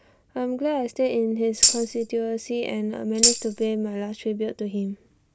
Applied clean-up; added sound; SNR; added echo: none; Tambourine; -3 dB; none.